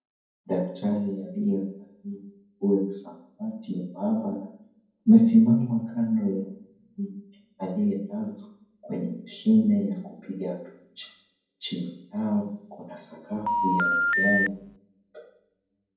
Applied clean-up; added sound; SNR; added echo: none; Telephone; -2 dB; reverberation time 0.9 s.